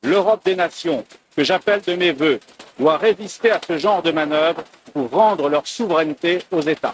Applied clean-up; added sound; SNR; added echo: neural mask model RNNoise.